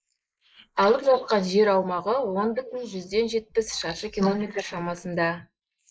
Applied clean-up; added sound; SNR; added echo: neural mask model Resemble Enhance denoiser.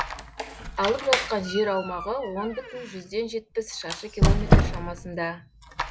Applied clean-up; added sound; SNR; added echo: none; Squeak; -3 dB; none.